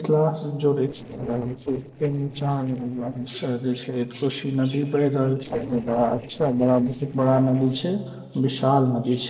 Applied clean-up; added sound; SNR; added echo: neural separator model SepFormer DNS4.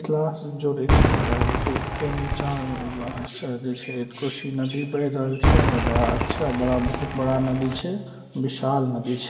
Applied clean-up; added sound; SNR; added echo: none; Cheering / Fireworks; -1 dB; reverberation time 1.8 s.